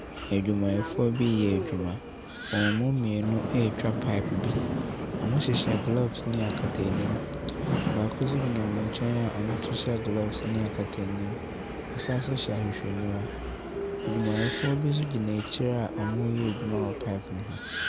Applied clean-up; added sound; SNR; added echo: none; Subway, metro, underground; 4 dB; none.